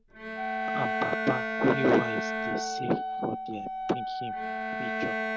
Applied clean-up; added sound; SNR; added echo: none; Bowed string instrument + Wind instrument, woodwind instrument; 0 dB; none.